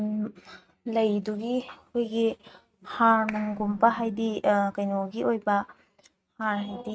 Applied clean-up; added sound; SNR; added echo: neural mask model RNNoise.